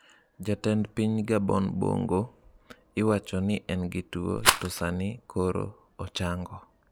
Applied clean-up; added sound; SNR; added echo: none; Rattle; -3 dB; none.